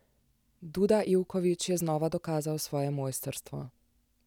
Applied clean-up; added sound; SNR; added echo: none; none; none; none.